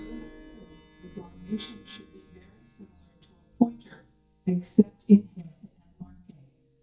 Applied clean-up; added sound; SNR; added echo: neural mask model DeepFilterNet 3.